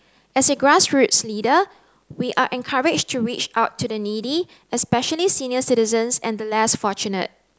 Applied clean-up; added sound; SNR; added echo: none; none; none; none.